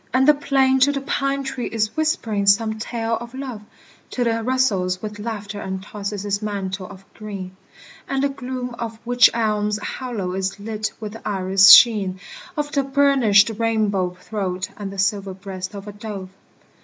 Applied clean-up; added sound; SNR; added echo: none; none; none; none.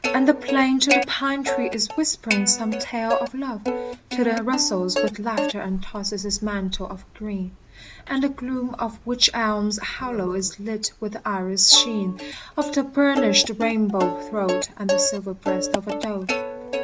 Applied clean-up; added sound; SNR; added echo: none; Plucked string instrument; 5 dB; none.